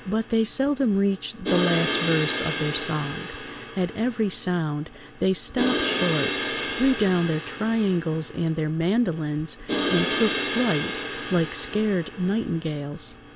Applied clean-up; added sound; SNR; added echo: none; Crash cymbal; 5 dB; none.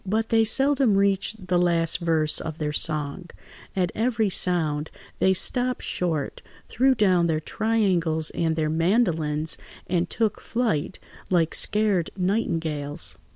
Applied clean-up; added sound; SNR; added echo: none; none; none; none.